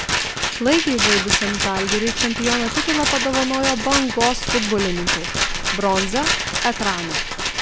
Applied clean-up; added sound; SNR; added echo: none; Rattle; -1 dB; none.